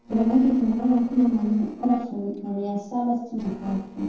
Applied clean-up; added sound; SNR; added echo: neural separator model SepFormer DNS4.